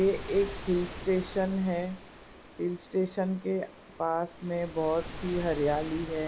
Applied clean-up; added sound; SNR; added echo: none; Waves, surf; 12 dB; none.